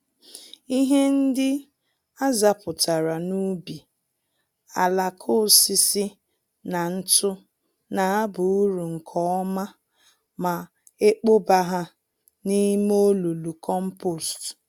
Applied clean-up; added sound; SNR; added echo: none; none; none; none.